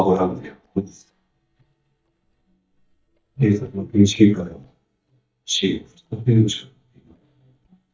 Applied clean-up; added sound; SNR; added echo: neural mask model DeepFilterNet 3.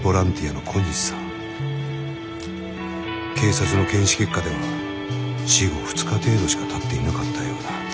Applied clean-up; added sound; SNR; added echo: none; none; none; none.